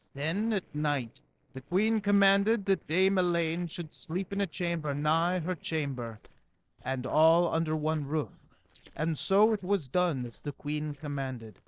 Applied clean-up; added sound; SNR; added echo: neural separator model SepFormer DNS4.